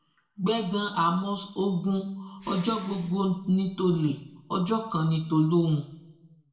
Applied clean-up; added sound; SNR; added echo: none; Respiratory sounds; 19 dB; reverberation time 0.6 s.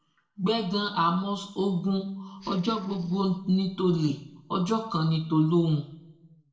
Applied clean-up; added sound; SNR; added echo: neural separator model SepFormer DNS4.